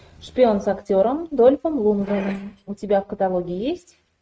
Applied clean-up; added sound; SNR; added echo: neural mask model RNNoise.